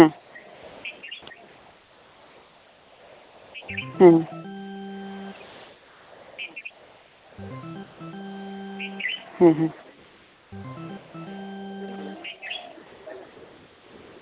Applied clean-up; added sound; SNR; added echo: none; Organ; 13 dB; none.